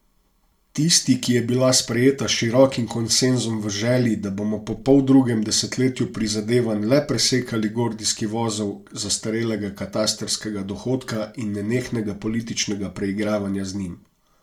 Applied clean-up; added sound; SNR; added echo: none; none; none; reverberation time 0.3 s.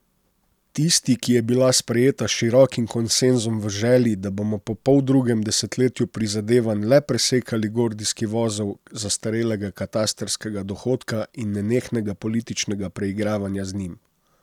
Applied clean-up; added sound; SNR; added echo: none; none; none; none.